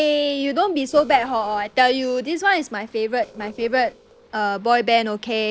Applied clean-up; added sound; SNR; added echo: neural separator model SepFormer DNS4.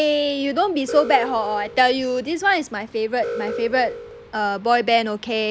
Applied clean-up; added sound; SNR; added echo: none; Alarm; 12 dB; none.